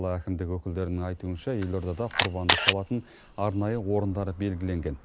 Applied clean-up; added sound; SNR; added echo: none; Camera; -4 dB; none.